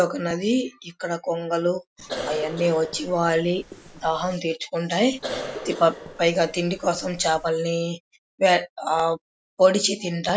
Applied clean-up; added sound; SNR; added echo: none; Cough; 12 dB; none.